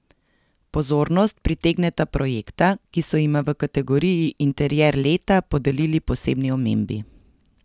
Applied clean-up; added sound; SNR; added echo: none; none; none; none.